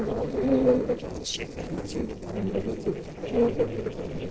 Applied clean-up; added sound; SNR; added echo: neural separator model SepFormer DNS4.